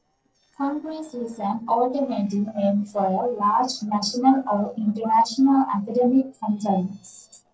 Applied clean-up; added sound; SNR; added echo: neural separator model SepFormer DNS4.